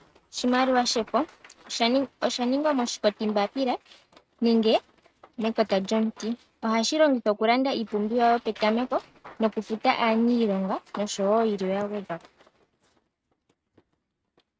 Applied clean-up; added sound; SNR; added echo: neural mask model RNNoise.